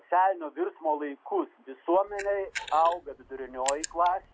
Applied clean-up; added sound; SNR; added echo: none; Camera; 12 dB; none.